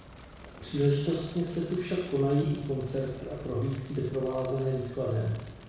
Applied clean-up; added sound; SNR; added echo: none; Fire; 17 dB; reverberation time 1.1 s.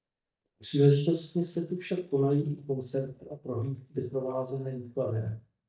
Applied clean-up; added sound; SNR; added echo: neural mask model DeepFilterNet 3.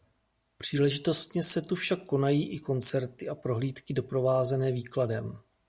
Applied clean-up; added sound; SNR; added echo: none; none; none; none.